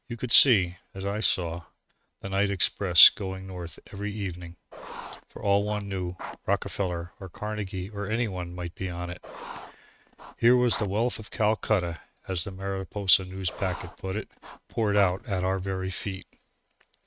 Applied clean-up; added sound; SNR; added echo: neural mask model RNNoise.